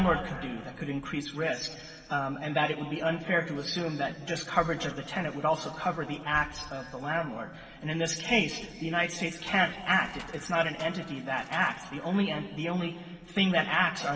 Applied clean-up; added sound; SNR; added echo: none; Tools; 20 dB; reverberation time 2.6 s.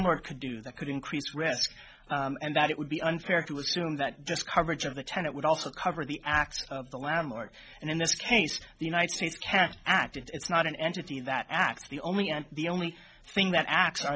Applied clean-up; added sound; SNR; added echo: none; none; none; none.